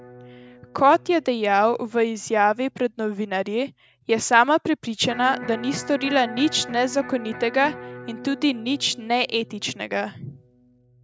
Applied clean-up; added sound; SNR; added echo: none; Electric guitar; 17 dB; none.